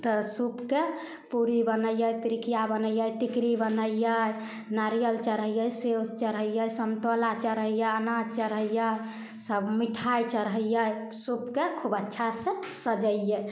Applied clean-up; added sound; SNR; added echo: none; none; none; none.